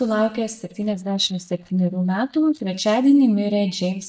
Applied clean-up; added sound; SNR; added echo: neural mask model DeepFilterNet 3.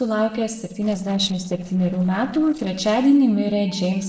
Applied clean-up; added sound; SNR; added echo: neural separator model SepFormer DNS4.